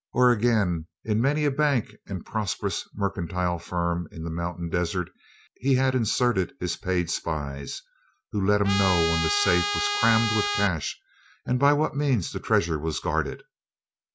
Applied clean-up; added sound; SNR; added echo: none; Trumpet; 3 dB; none.